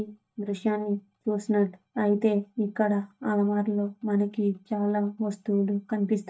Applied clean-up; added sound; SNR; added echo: neural mask model DeepFilterNet 3.